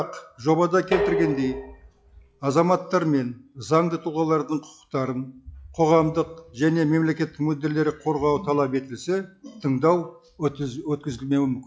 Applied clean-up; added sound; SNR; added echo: classical method log-MMSE.